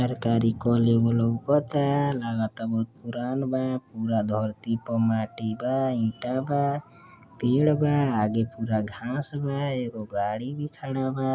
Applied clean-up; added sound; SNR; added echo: none; none; none; none.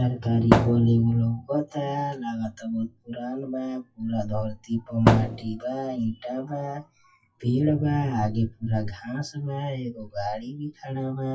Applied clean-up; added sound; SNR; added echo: classical method WPE with log-MMSE.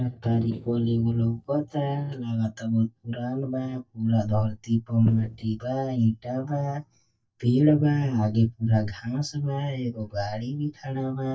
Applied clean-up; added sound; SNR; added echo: neural mask model DeepFilterNet 3.